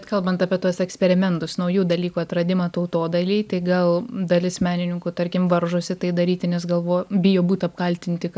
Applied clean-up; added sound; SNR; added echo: none; none; none; none.